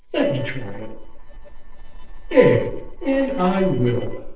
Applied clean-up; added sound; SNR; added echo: neural separator model SepFormer DNS4.